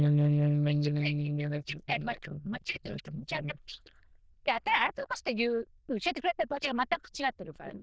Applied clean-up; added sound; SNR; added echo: neural diffusion model UNIVERSE++.